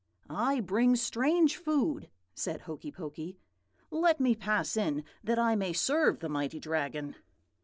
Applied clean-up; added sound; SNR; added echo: none; none; none; none.